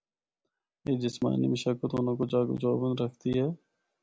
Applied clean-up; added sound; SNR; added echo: none; none; none; none.